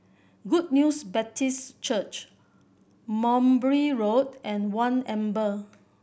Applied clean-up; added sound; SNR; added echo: none; none; none; none.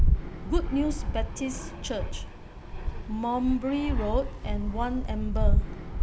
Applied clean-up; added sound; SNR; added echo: none; Fixed-wing aircraft, airplane; -4 dB; none.